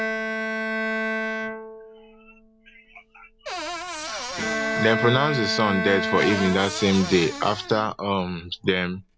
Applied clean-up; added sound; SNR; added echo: none; Bowed string instrument + Cupboard open or close / Door; 4 dB; none.